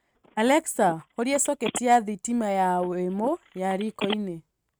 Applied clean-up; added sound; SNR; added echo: neural mask model RNNoise.